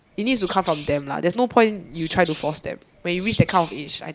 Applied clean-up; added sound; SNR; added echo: none; Wild animals; 11 dB; none.